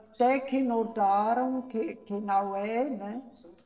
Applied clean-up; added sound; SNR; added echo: neural separator model SepFormer DNS4.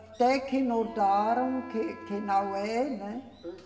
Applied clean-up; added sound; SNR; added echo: none; Wind instrument, woodwind instrument; 18 dB; reverberation time 1.0 s.